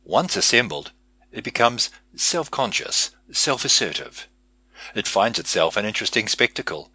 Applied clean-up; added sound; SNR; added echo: none; none; none; none.